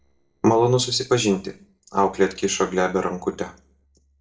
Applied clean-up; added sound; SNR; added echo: neural separator model SepFormer DNS4.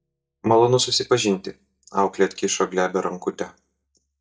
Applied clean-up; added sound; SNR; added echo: neural mask model DeepFilterNet 3.